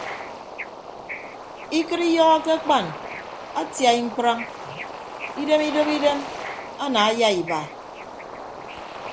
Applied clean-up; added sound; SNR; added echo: none; Bird / Ocean; 10 dB; none.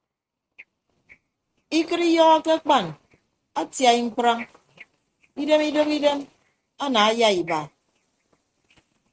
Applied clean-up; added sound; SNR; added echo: neural mask model RNNoise.